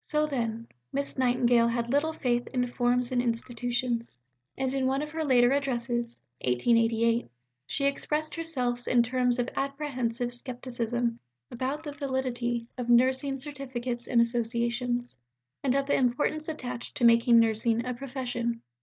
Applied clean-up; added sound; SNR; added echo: neural mask model DeepFilterNet 3.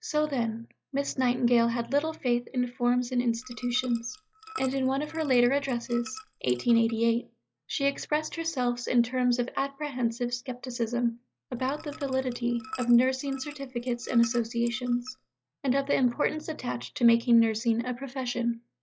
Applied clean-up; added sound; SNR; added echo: classical method log-MMSE.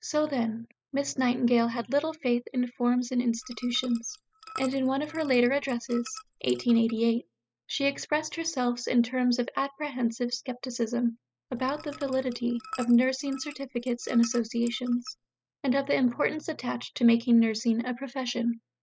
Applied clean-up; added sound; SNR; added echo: classical method spectral subtraction.